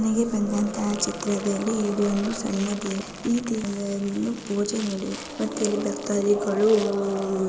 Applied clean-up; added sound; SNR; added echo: none; Crumpling, crinkling; 17 dB; none.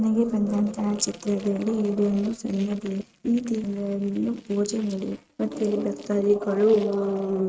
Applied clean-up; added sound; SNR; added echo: neural mask model RNNoise.